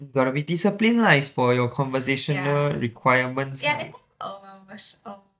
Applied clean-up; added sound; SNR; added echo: neural mask model DeepFilterNet 3.